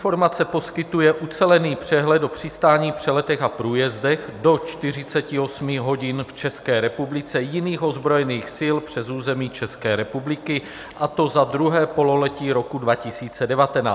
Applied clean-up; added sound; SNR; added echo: none; none; none; none.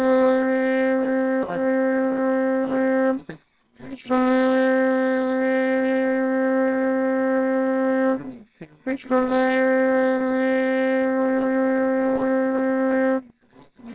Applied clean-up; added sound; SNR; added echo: neural separator model SepFormer WHAMR!.